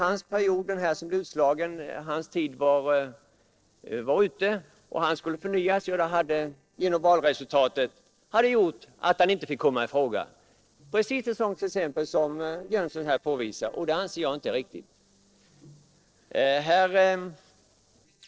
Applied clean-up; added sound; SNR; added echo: neural separator model SepFormer DNS4.